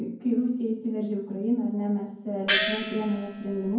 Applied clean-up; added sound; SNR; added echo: none; Gong; 1 dB; reverberation time 0.9 s.